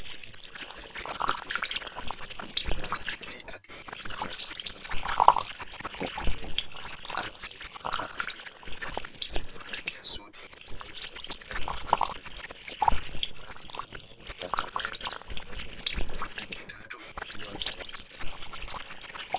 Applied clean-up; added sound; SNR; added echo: neural separator model SepFormer WHAM!.